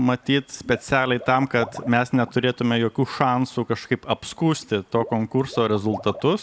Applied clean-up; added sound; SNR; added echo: none; Water / Liquid; 19 dB; none.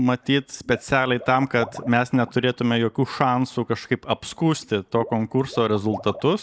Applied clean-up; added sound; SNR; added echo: neural mask model DeepFilterNet 3.